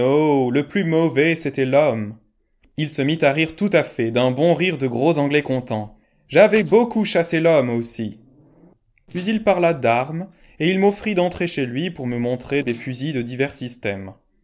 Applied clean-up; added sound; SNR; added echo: neural separator model SepFormer DNS4.